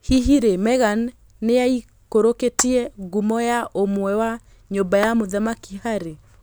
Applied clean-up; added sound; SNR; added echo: none; Tap / Glass; 17 dB; none.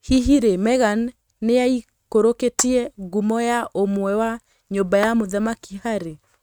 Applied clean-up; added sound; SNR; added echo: neural mask model RNNoise.